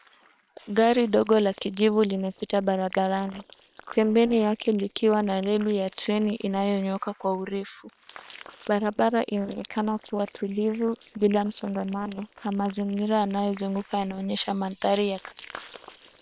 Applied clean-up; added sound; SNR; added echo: neural separator model SepFormer WHAM!.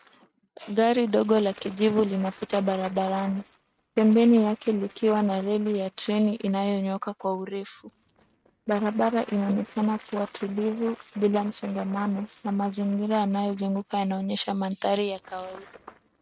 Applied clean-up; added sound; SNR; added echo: neural mask model RNNoise.